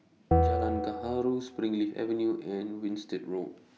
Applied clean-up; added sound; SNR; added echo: none; Bell; -1 dB; none.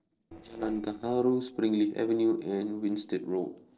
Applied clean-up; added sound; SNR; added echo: neural separator model SepFormer DNS4.